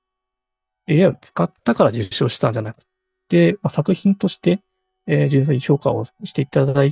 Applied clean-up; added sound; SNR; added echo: neural mask model DeepFilterNet 3.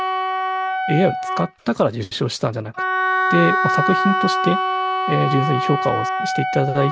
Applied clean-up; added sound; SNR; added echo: none; Wind instrument, woodwind instrument; 0 dB; none.